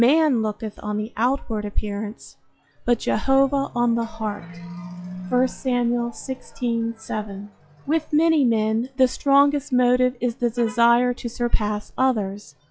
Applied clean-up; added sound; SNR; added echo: classical method log-MMSE.